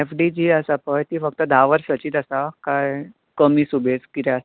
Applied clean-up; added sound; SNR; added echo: none; none; none; none.